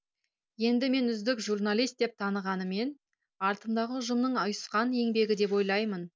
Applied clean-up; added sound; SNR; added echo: none; none; none; none.